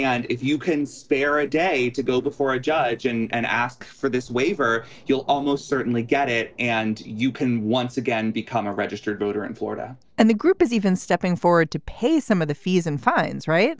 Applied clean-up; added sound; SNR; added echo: neural separator model SepFormer DNS4.